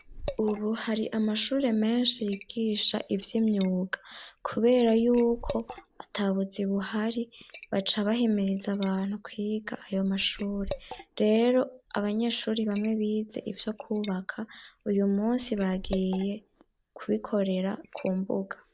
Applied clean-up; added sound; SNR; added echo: none; Liquid; 17 dB; none.